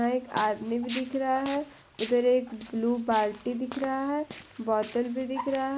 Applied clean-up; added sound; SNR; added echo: none; Walk, footsteps; 13 dB; none.